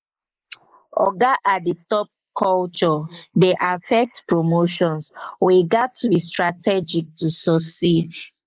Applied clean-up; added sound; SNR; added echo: neural mask model Resemble Enhance denoiser.